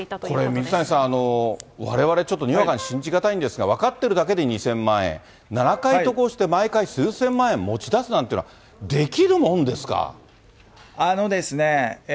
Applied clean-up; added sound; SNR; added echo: none; Wind instrument, woodwind instrument; 19 dB; none.